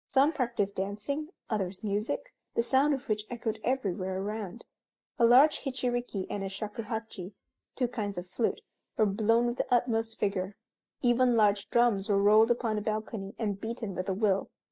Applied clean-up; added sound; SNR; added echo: neural mask model DeepFilterNet 3.